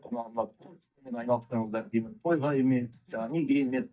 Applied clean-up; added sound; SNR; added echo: neural mask model DeepFilterNet 3.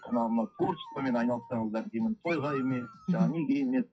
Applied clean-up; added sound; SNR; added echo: classical method WPE with log-MMSE.